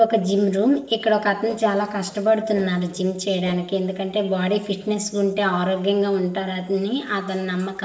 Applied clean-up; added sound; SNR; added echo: neural separator model SepFormer DNS4.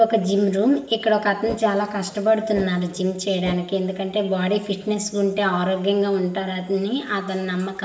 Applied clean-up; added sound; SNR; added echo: none; Whoosh, swoosh, swish; 14 dB; reverberation time 0.8 s.